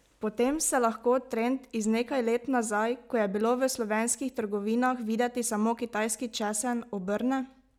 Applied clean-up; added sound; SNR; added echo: none; none; none; none.